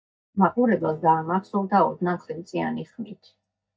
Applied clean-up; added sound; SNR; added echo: neural mask model DeepFilterNet 3.